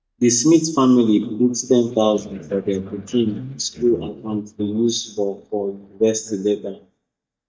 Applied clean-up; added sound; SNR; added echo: neural mask model DeepFilterNet 3.